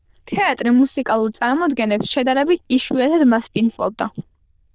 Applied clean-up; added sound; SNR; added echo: neural diffusion model UNIVERSE++.